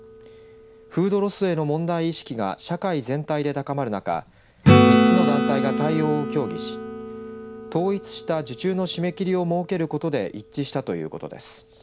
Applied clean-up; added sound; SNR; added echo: none; Acoustic guitar / Strum; -1 dB; none.